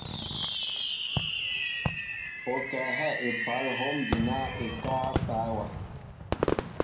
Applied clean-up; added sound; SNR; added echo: none; Fireworks; -2 dB; reverberation time 0.6 s.